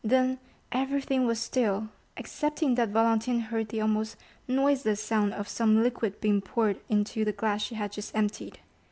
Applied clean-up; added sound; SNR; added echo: none; none; none; none.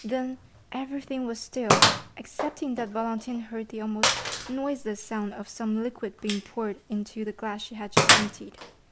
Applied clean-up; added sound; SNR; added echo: none; Gunshot, gunfire; -3 dB; none.